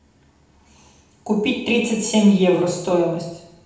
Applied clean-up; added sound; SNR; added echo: none; none; none; reverberation time 0.8 s.